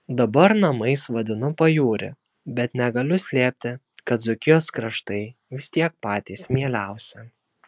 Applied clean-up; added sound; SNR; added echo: none; none; none; none.